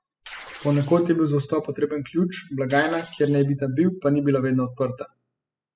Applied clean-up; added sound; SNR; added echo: classical method spectral subtraction.